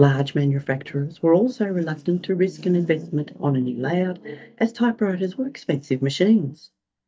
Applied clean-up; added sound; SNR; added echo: neural mask model DeepFilterNet 3.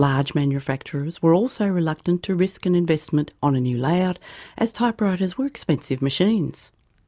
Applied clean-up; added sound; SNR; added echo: none; none; none; none.